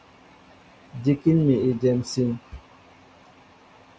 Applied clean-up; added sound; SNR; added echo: none; none; none; none.